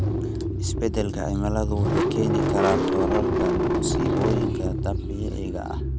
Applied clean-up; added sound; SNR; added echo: none; Engine starting / Car; -5 dB; none.